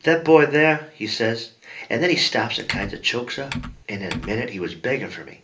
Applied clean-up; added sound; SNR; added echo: none; Typing; 11 dB; reverberation time 0.3 s.